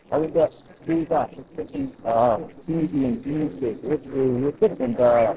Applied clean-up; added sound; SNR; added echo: neural separator model SepFormer DNS4.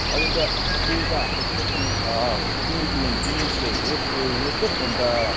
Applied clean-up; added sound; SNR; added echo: none; Cricket; -5 dB; none.